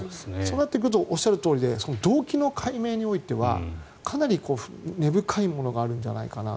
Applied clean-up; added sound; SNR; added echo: none; none; none; none.